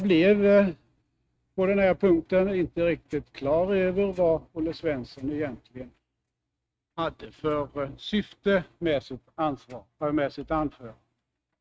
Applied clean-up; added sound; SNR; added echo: neural mask model RNNoise.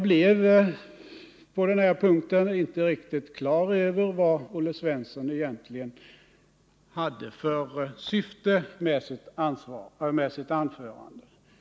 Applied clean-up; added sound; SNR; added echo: none; none; none; none.